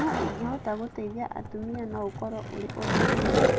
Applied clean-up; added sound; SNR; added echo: none; Skateboard; -5 dB; none.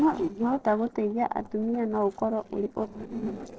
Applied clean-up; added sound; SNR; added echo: neural separator model SepFormer DNS4.